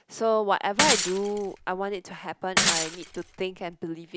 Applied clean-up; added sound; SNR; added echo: none; Shatter / Crushing; -1 dB; none.